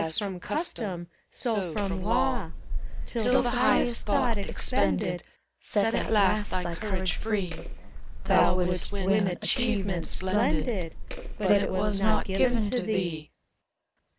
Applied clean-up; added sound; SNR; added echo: none; Hammer; 0 dB; none.